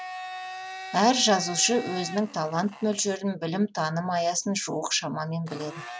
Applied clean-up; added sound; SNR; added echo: none; Domestic sounds, home sounds; 14 dB; none.